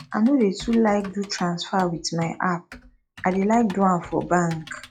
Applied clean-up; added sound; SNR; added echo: classical method log-MMSE.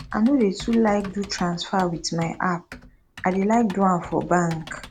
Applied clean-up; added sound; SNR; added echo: none; Typing; 19 dB; none.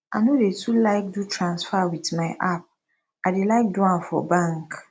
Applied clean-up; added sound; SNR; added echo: none; none; none; none.